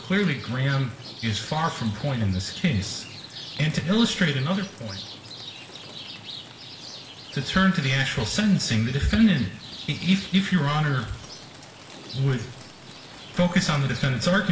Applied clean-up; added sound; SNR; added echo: none; Rain; 15 dB; reverberation time 0.6 s.